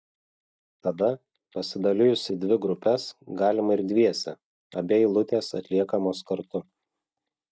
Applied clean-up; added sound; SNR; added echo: neural mask model DeepFilterNet 3.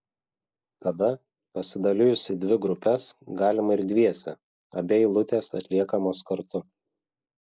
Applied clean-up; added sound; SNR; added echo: neural mask model Resemble Enhance denoiser.